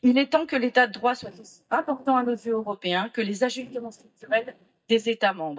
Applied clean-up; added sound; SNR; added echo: neural mask model DeepFilterNet 3.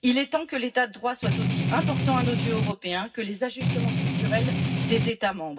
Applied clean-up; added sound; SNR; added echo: none; Strum; -3 dB; reverberation time 0.4 s.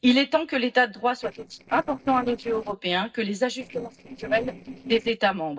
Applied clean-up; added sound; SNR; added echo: neural separator model SepFormer DNS4.